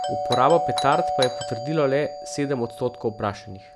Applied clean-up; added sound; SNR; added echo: none; Doorbell; 4 dB; none.